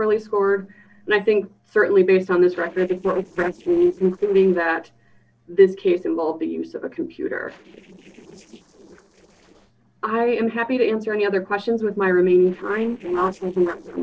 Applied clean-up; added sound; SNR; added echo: neural separator model SepFormer DNS4.